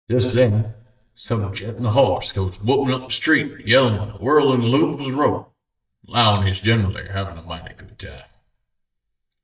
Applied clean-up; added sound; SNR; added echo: neural mask model DeepFilterNet 3.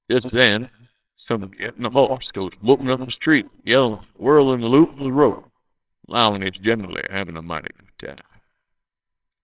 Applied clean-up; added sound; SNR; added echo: neural separator model SepFormer WHAMR!.